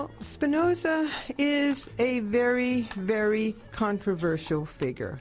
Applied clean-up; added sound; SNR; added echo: none; none; none; none.